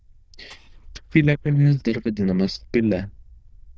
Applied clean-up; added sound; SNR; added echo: neural diffusion model UNIVERSE++.